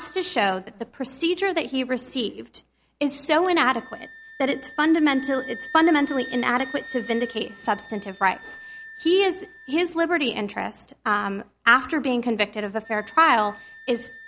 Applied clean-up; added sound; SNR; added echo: none; Wind instrument, woodwind instrument; 19 dB; none.